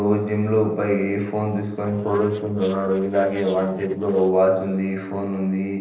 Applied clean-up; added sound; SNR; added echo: neural separator model SepFormer DNS4.